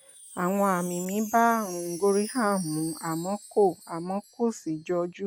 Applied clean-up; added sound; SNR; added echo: none; Wind chime; 17 dB; none.